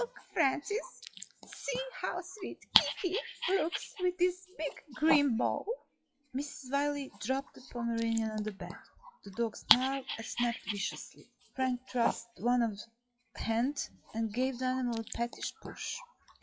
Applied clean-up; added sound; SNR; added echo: classical method WPE with log-MMSE.